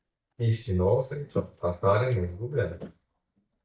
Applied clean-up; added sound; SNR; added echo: neural mask model DeepFilterNet 3.